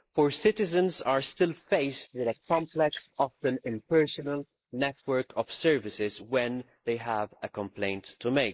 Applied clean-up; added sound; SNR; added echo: neural mask model Resemble Enhance denoiser.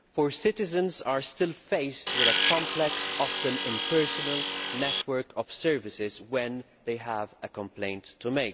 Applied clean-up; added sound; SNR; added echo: none; Tools; -1 dB; none.